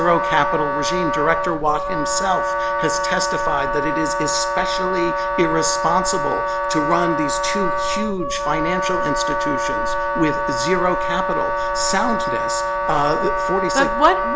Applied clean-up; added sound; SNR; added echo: none; Wind instrument, woodwind instrument; -1 dB; none.